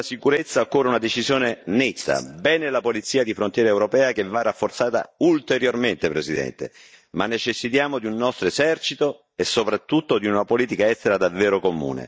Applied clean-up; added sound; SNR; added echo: neural mask model DeepFilterNet 3.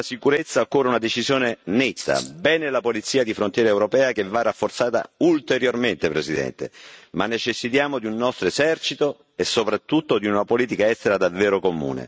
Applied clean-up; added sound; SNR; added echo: neural mask model RNNoise.